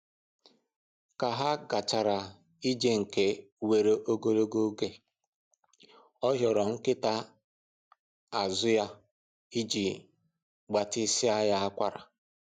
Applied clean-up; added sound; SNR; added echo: none; none; none; none.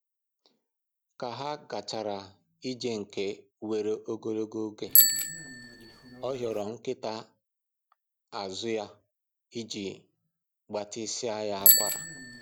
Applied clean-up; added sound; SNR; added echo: none; Bicycle bell; -4 dB; none.